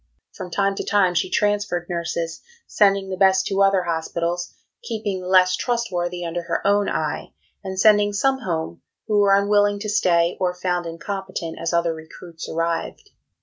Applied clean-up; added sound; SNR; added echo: none; none; none; none.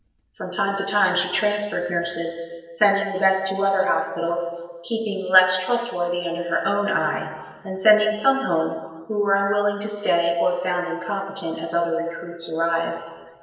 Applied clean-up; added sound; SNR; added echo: none; none; none; reverberation time 1.4 s.